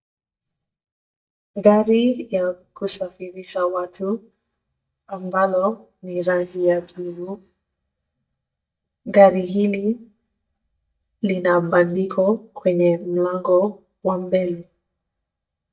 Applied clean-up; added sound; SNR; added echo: neural mask model DeepFilterNet 3.